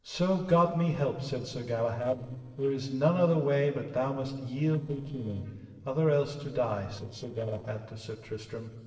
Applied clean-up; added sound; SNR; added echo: neural separator model SepFormer DNS4.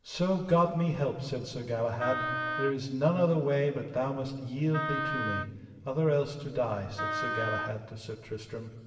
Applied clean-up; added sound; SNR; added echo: none; Wind instrument, woodwind instrument; 4 dB; reverberation time 2.3 s.